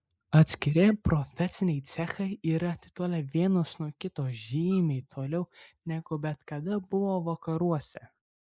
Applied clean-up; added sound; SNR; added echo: neural mask model Resemble Enhance denoiser.